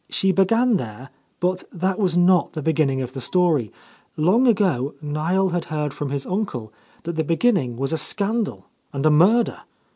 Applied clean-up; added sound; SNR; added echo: none; none; none; none.